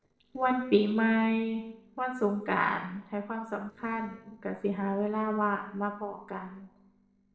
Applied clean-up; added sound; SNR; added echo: neural separator model SepFormer DNS4.